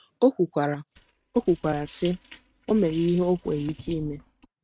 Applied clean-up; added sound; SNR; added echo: neural mask model RNNoise.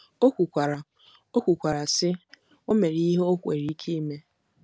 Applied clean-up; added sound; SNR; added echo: none; none; none; none.